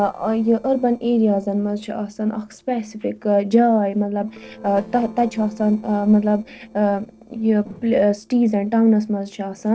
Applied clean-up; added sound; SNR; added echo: neural separator model SepFormer DNS4.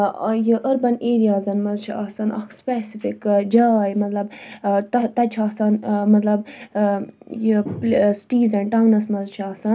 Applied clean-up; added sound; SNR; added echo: none; none; none; none.